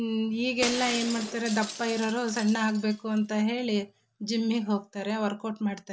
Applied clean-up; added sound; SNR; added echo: none; Shatter; 11 dB; none.